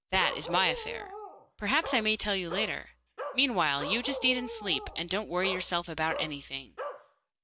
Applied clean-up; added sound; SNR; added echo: none; Bark; 10 dB; none.